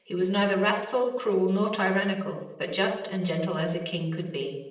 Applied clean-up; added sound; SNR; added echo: none; none; none; reverberation time 0.8 s.